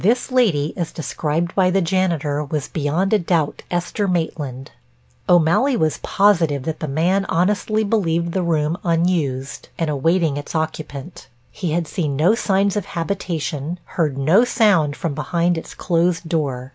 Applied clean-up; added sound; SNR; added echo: none; none; none; none.